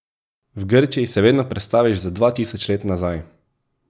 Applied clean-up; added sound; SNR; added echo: none; none; none; none.